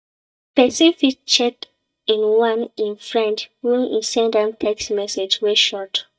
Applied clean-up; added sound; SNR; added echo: neural mask model DeepFilterNet 3.